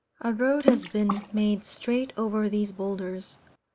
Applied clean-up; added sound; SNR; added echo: none; Water / Splash, splatter; 5 dB; none.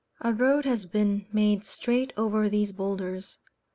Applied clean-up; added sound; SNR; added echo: none; none; none; none.